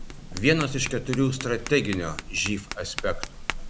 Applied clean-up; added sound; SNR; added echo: none; Tap; 8 dB; none.